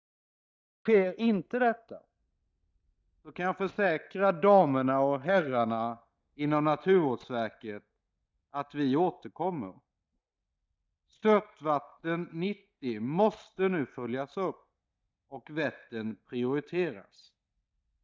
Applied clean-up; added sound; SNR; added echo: neural mask model DeepFilterNet 3.